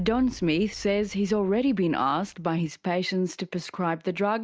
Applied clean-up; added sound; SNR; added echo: none; none; none; none.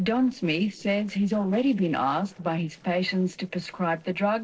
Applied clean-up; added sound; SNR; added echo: neural separator model SepFormer DNS4.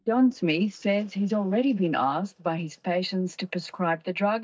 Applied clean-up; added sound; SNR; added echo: neural mask model DeepFilterNet 3.